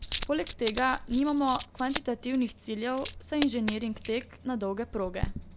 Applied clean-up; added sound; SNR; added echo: none; Coin (dropping); 9 dB; none.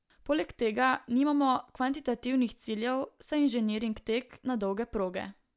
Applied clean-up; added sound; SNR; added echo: none; none; none; none.